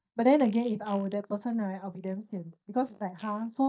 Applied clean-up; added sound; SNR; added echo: neural mask model DeepFilterNet 3.